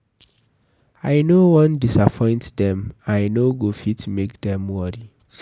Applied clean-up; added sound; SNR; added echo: none; none; none; none.